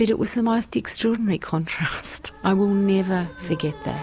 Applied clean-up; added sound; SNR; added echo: none; none; none; none.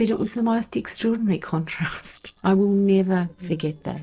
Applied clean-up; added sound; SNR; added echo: neural separator model SepFormer DNS4.